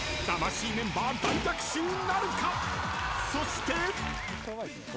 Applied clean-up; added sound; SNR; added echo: none; none; none; none.